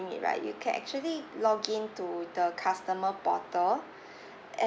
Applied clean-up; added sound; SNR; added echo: none; none; none; none.